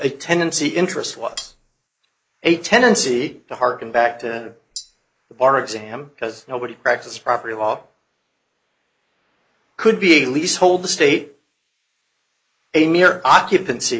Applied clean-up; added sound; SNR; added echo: neural mask model Resemble Enhance denoiser.